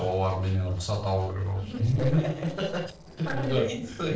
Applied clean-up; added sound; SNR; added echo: neural separator model SepFormer DNS4.